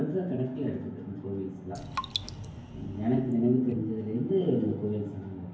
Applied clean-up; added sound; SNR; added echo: none; Raindrop; 10 dB; reverberation time 0.9 s.